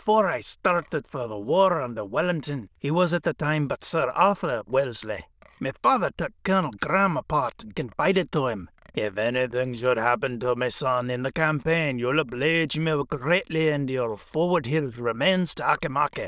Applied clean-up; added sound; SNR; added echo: neural diffusion model UNIVERSE++.